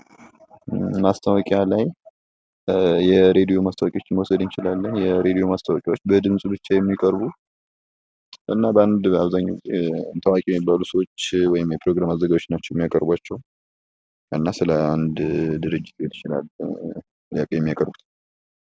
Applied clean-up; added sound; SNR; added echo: none; none; none; none.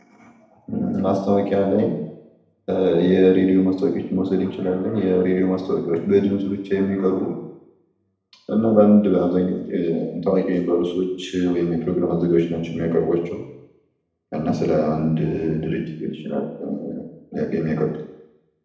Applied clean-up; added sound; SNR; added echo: none; none; none; reverberation time 0.8 s.